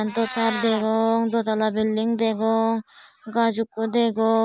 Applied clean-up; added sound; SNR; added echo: none; Meow; 17 dB; none.